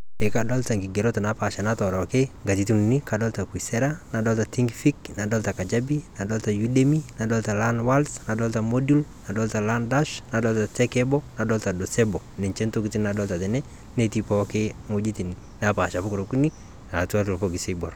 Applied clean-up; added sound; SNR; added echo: none; none; none; none.